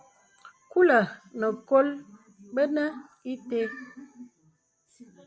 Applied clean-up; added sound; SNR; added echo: none; none; none; none.